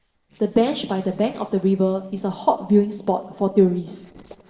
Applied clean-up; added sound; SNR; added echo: neural separator model SepFormer DNS4.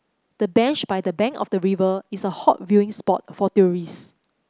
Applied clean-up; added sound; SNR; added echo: none; none; none; none.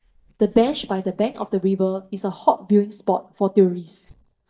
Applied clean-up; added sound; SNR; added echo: neural mask model DeepFilterNet 3.